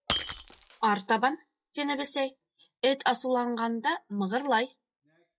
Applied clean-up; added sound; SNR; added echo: classical method log-MMSE.